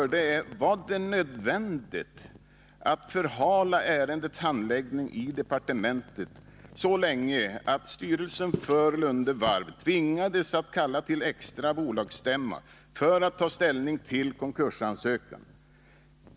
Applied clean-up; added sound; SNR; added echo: none; Walk, footsteps; 11 dB; none.